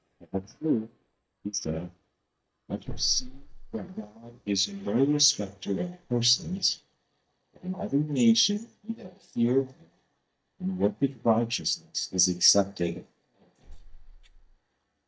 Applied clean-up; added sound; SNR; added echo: neural mask model DeepFilterNet 3.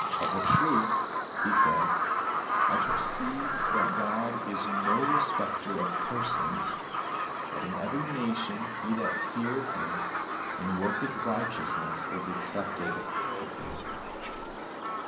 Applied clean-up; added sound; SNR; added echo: none; Bird vocalization, bird call, bird song; -5 dB; reverberation time 0.6 s.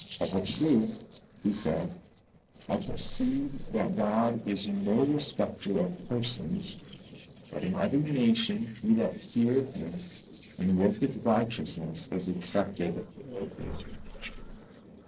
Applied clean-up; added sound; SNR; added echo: neural separator model SepFormer DNS4.